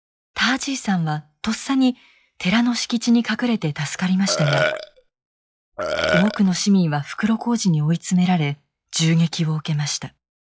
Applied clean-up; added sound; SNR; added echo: classical method log-MMSE.